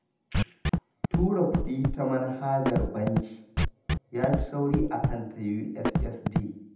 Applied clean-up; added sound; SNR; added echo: none; Scratching (performance technique); 0 dB; reverberation time 0.8 s.